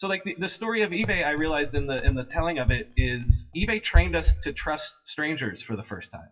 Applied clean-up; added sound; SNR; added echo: classical method WPE with log-MMSE.